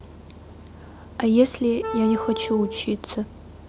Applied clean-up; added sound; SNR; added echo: none; Wind instrument, woodwind instrument; 8 dB; none.